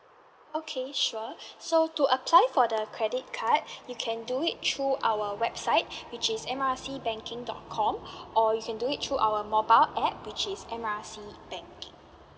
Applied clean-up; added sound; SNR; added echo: none; none; none; none.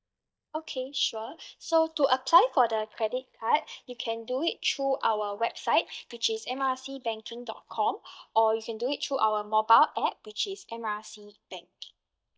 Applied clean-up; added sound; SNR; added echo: neural mask model DeepFilterNet 3.